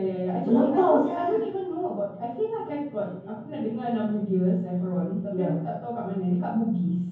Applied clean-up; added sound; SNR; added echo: none; none; none; reverberation time 0.9 s.